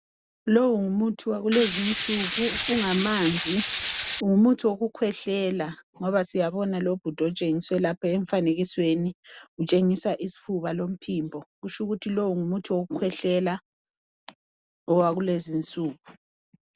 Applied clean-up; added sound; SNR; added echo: none; Tools; -3 dB; none.